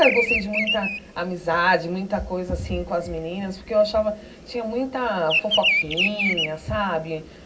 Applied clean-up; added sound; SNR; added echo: none; Bird vocalization, bird call, bird song; 3 dB; reverberation time 0.4 s.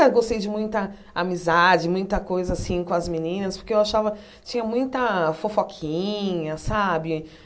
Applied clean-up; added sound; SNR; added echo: none; none; none; none.